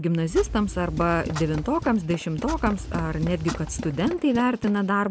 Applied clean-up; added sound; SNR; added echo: none; Tools + Clock; 9 dB; none.